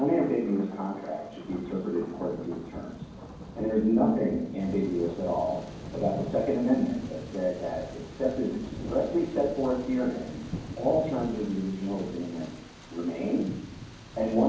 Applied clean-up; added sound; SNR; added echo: none; Thunder; 12 dB; reverberation time 1.2 s.